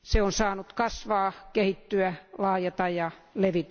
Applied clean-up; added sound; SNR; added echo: none; none; none; none.